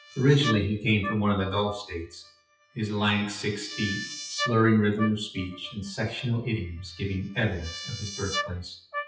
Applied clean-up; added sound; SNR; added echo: classical method WPE with log-MMSE.